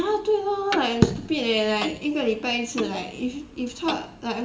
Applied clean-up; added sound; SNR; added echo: none; Clock; 12 dB; reverberation time 0.8 s.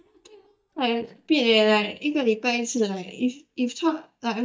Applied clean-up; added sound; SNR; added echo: neural mask model DeepFilterNet 3.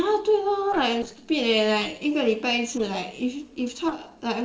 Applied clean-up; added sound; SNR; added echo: neural separator model SepFormer DNS4.